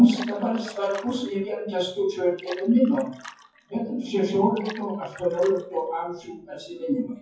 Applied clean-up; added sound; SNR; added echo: classical method WPE with log-MMSE.